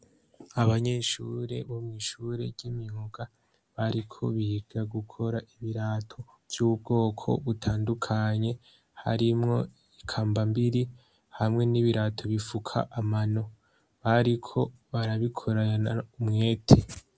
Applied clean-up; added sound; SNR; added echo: none; none; none; none.